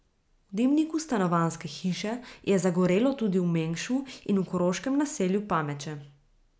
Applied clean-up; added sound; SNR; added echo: none; none; none; none.